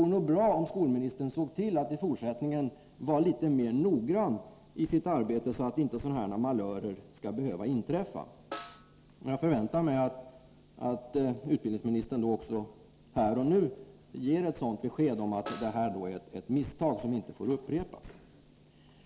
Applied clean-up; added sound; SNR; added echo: none; Snare drum; 18 dB; none.